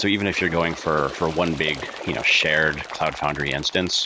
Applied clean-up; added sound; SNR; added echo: none; Bird; 14 dB; none.